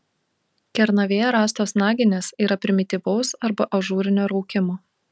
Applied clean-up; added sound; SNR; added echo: none; none; none; none.